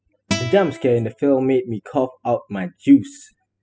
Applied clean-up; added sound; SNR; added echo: classical method spectral subtraction.